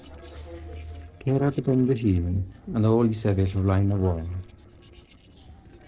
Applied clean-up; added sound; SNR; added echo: neural separator model SepFormer DNS4.